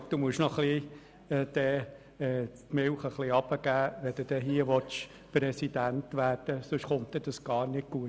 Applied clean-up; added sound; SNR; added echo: none; none; none; none.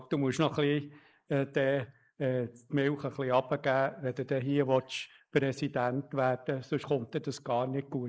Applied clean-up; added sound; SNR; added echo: neural mask model Resemble Enhance denoiser.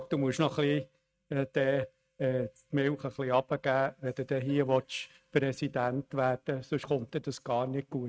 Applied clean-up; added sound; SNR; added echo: neural mask model RNNoise.